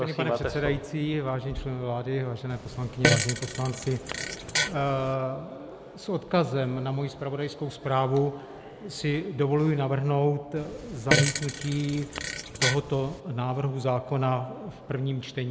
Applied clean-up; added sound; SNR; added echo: none; Fart; 1 dB; none.